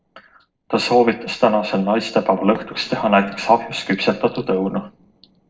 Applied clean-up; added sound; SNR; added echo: neural separator model SepFormer DNS4.